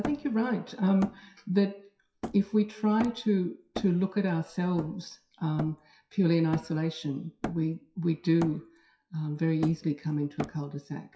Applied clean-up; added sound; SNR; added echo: classical method WPE with log-MMSE.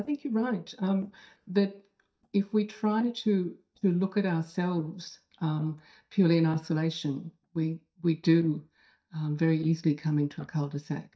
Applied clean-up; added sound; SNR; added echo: neural mask model DeepFilterNet 3.